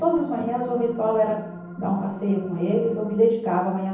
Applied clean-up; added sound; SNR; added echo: none; Organ; 14 dB; reverberation time 0.9 s.